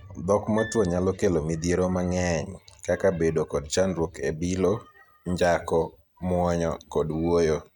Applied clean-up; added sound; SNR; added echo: neural mask model RNNoise.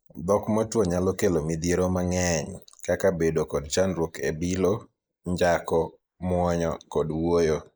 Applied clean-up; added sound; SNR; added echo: neural mask model Resemble Enhance denoiser.